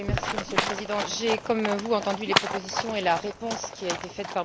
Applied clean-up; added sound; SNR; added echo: none; Livestock, farm animals, working animals; 2 dB; none.